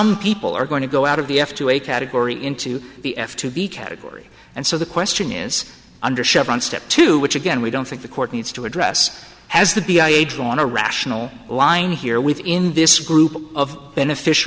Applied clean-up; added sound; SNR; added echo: none; none; none; none.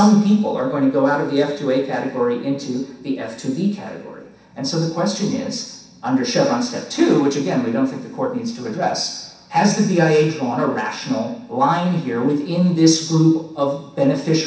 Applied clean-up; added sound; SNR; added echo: none; none; none; reverberation time 0.7 s.